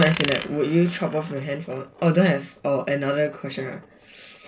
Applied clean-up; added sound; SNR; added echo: none; Coin (dropping); 13 dB; reverberation time 0.2 s.